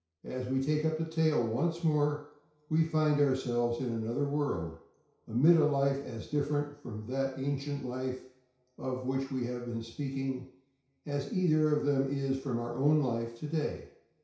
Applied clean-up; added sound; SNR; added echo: none; none; none; reverberation time 0.6 s.